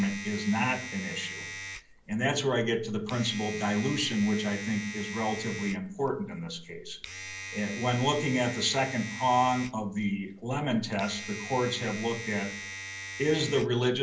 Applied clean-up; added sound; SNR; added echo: none; Domestic sounds, home sounds; 11 dB; reverberation time 0.5 s.